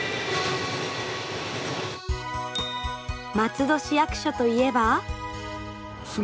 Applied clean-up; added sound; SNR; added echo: none; Accordion + Bicycle bell; 10 dB; none.